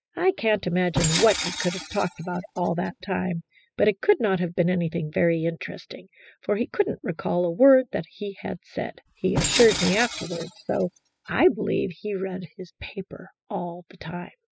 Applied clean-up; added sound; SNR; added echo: classical method spectral subtraction.